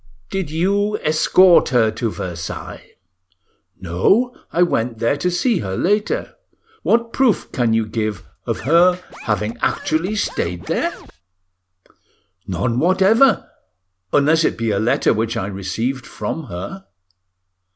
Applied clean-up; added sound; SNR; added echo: none; Scratching (performance technique); 17 dB; none.